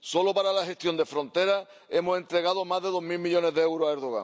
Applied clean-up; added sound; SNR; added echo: none; none; none; none.